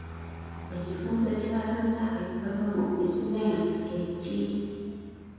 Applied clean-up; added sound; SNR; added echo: none; Aircraft; 13 dB; reverberation time 2.2 s.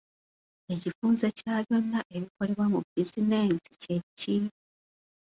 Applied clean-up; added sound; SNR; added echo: none; none; none; none.